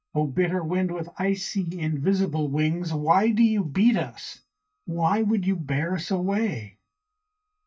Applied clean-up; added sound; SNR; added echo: neural mask model DeepFilterNet 3.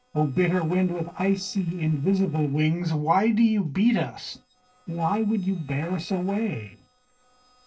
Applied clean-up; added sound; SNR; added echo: neural separator model SepFormer DNS4.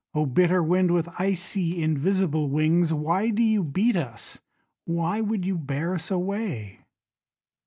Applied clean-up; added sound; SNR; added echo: none; none; none; none.